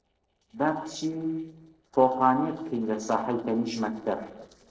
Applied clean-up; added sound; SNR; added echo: neural separator model SepFormer DNS4.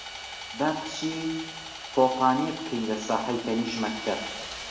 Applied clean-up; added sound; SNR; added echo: none; Sawing; 10 dB; reverberation time 1.2 s.